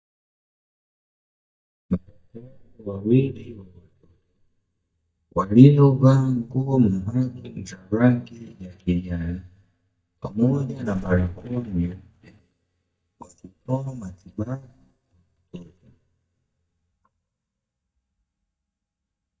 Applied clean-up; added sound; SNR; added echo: neural mask model DeepFilterNet 3.